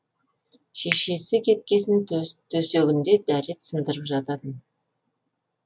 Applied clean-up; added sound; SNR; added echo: none; Finger snapping; 14 dB; none.